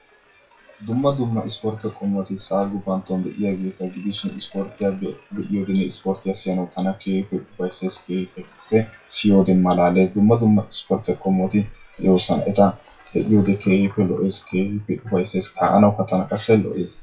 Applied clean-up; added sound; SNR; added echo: classical method WPE with log-MMSE.